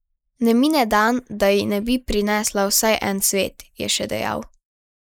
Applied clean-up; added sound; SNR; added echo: neural mask model Resemble Enhance denoiser.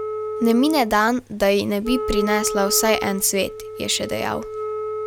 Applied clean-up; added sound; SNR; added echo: none; Wind instrument, woodwind instrument; 7 dB; none.